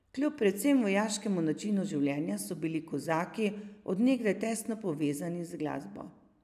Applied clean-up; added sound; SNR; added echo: none; none; none; none.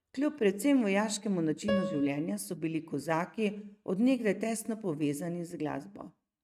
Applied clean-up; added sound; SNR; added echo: neural mask model RNNoise.